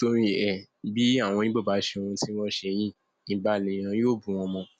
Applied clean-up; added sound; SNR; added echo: none; none; none; none.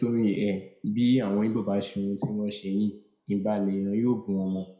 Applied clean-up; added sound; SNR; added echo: none; none; none; reverberation time 0.5 s.